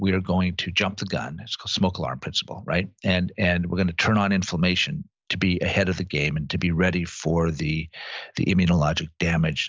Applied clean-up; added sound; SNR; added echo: none; none; none; none.